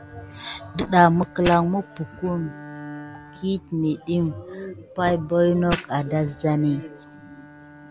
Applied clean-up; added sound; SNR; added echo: none; Bowed string instrument + Fire; 14 dB; none.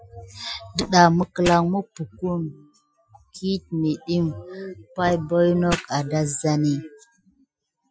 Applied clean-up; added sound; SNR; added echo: classical method Wiener filter.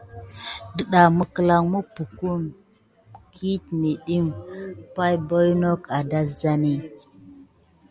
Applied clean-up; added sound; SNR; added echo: none; none; none; none.